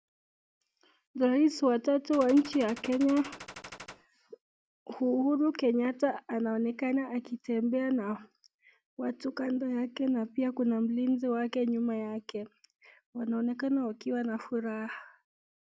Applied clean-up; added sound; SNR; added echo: none; Gunshot, gunfire; 15 dB; none.